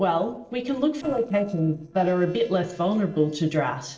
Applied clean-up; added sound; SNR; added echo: neural separator model SepFormer DNS4.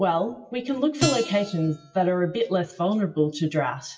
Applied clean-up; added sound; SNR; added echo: classical method WPE with log-MMSE.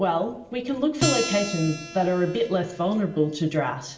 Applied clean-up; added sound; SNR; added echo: none; Acoustic guitar; 9 dB; reverberation time 0.8 s.